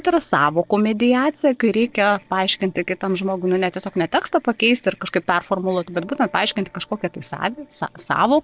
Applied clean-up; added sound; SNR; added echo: neural separator model SepFormer DNS4.